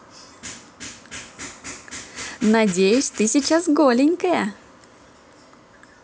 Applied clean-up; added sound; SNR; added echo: none; none; none; none.